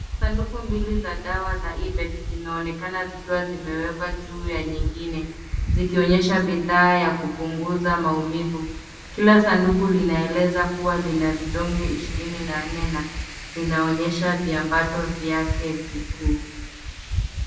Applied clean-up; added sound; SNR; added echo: none; Wind; 6 dB; reverberation time 0.8 s.